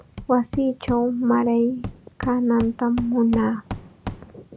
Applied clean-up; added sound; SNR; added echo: none; Hammer; 13 dB; none.